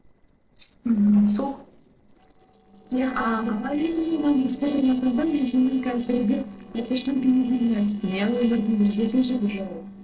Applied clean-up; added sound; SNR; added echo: neural separator model SepFormer DNS4.